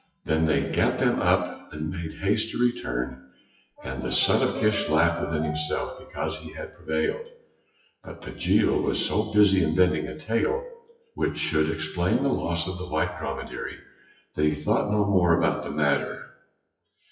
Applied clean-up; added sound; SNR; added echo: classical method WPE with log-MMSE.